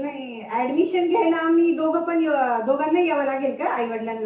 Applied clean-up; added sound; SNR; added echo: none; none; none; reverberation time 0.7 s.